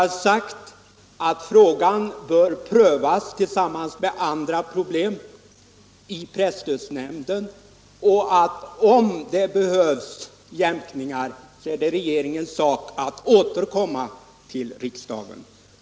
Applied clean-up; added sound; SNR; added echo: none; none; none; none.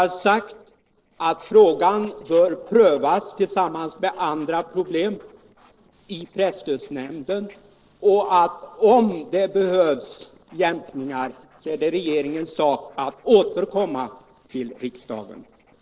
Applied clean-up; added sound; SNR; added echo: neural separator model SepFormer DNS4.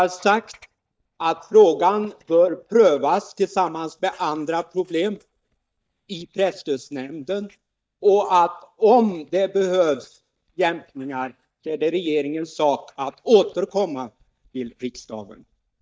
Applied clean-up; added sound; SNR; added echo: neural mask model DeepFilterNet 3.